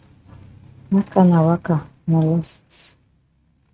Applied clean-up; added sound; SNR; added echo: neural mask model RNNoise.